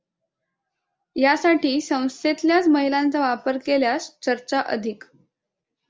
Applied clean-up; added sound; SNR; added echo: none; none; none; none.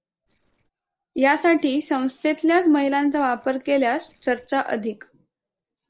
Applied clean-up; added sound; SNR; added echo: neural separator model SepFormer DNS4.